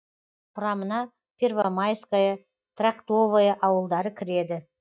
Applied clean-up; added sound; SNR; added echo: neural mask model DeepFilterNet 3.